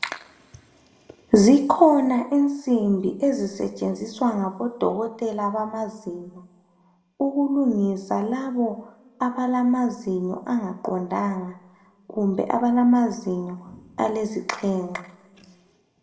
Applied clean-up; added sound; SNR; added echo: none; none; none; reverberation time 1.2 s.